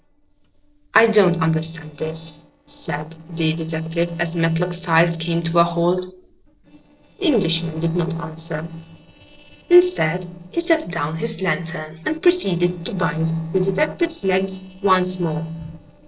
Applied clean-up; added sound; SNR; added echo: neural separator model SepFormer DNS4.